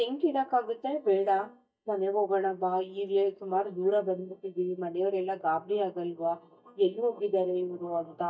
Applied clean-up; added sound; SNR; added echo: neural mask model DeepFilterNet 3.